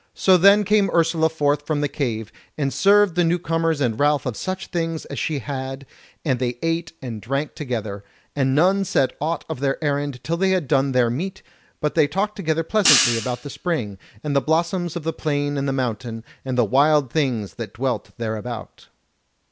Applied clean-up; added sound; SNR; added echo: none; Hi-hat; 3 dB; none.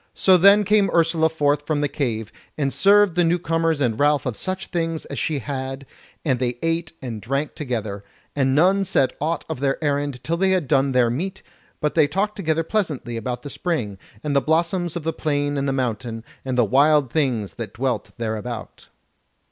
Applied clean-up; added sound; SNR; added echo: none; none; none; none.